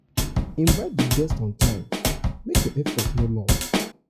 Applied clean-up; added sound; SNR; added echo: classical method log-MMSE.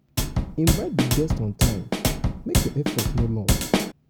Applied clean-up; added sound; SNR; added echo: none; Drum kit; -4 dB; none.